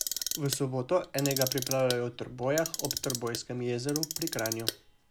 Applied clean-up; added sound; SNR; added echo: none; Clock; 5 dB; none.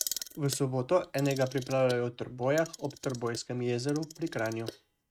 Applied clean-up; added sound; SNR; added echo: neural mask model RNNoise.